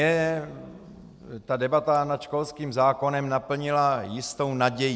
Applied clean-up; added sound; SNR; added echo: none; none; none; none.